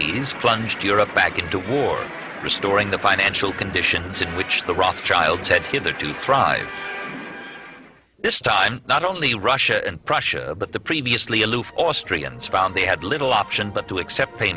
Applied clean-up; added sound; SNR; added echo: none; none; none; none.